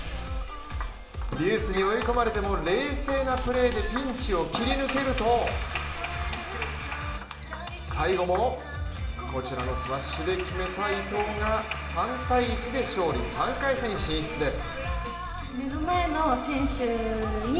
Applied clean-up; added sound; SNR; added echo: none; Crumpling, crinkling; 18 dB; reverberation time 1.6 s.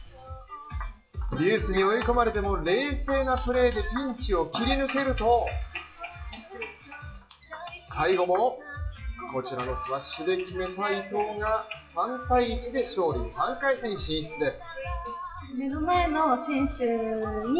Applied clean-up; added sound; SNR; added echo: classical method WPE with log-MMSE.